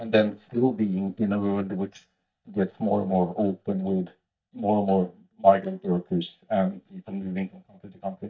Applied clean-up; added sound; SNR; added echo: neural mask model DeepFilterNet 3.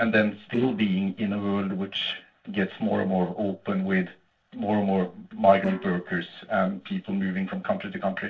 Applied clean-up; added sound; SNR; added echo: neural separator model SepFormer DNS4.